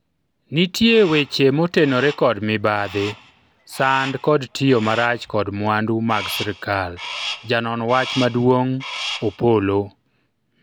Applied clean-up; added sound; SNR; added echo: none; Crow; 14 dB; none.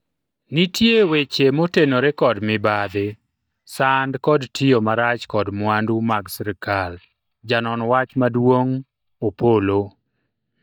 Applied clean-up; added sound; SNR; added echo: neural mask model DeepFilterNet 3.